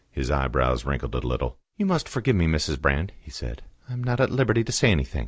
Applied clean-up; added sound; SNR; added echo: none; none; none; none.